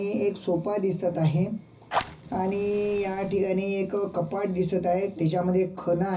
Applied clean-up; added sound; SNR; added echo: none; Fire; 13 dB; reverberation time 0.4 s.